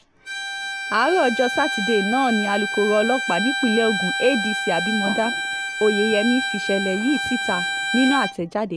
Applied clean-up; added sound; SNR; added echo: none; Bowed string instrument; 3 dB; none.